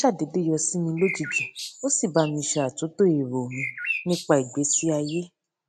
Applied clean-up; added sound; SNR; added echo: none; Bird; 9 dB; none.